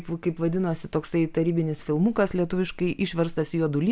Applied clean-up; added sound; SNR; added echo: none; none; none; none.